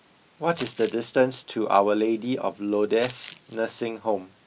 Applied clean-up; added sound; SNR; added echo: none; Crumpling, crinkling; 17 dB; none.